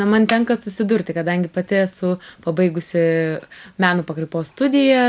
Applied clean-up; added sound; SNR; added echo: none; none; none; none.